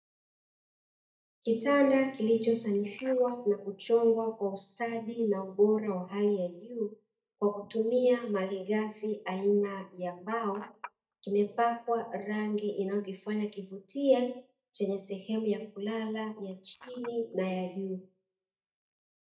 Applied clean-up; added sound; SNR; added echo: neural mask model DeepFilterNet 3.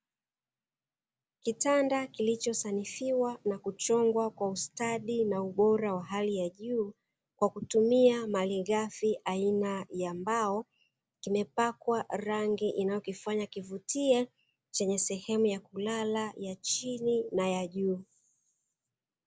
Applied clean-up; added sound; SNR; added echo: none; none; none; none.